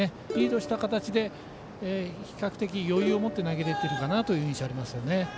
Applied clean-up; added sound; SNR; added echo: none; Plucked string instrument; 8 dB; none.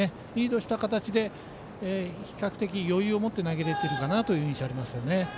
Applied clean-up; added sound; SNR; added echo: none; none; none; none.